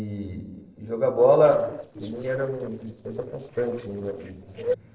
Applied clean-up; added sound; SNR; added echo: neural separator model SepFormer DNS4.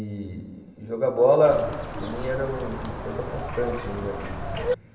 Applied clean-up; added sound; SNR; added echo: none; Bird; 6 dB; reverberation time 1.2 s.